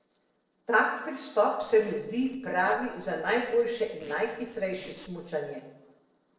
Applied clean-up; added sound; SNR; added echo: neural separator model SepFormer DNS4.